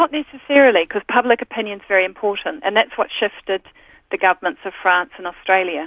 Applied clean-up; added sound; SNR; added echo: none; none; none; none.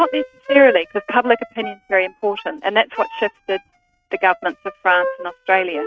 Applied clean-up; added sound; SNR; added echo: neural mask model RNNoise.